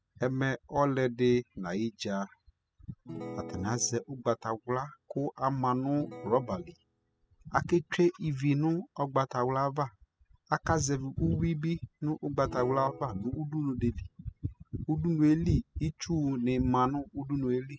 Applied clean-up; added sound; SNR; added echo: classical method spectral subtraction.